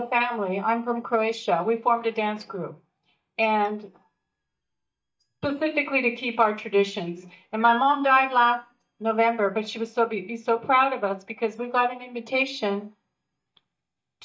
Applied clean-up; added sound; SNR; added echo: neural mask model DeepFilterNet 3.